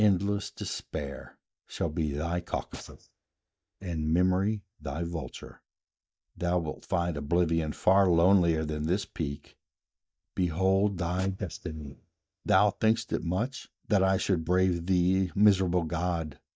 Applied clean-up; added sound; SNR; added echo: neural mask model DeepFilterNet 3.